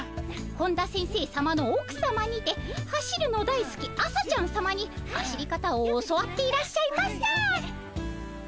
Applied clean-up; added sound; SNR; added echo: none; none; none; none.